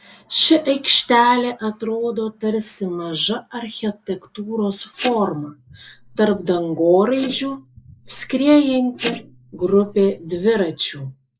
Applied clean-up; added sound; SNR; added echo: neural mask model Resemble Enhance denoiser.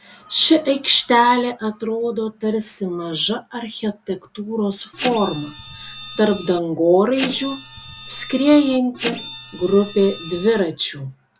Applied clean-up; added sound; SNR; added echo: none; Printer; 12 dB; none.